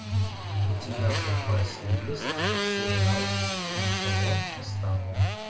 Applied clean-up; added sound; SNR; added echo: none; Motorcycle; 4 dB; reverberation time 0.3 s.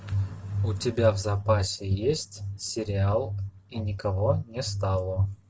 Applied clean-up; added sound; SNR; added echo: none; none; none; none.